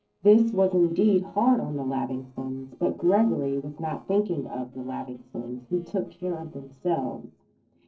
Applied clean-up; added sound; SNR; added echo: neural separator model SepFormer DNS4.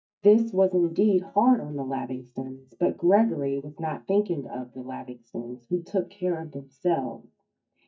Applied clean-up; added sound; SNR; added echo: neural mask model DeepFilterNet 3.